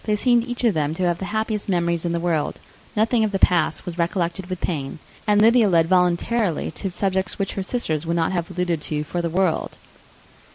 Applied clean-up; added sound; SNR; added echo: none; none; none; none.